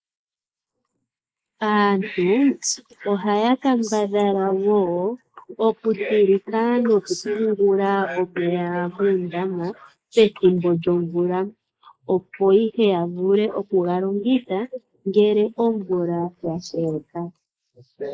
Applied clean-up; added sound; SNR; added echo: neural mask model Resemble Enhance denoiser.